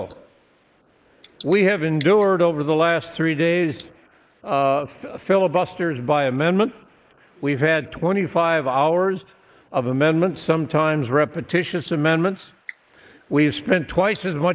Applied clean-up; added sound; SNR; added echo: neural mask model Resemble Enhance denoiser.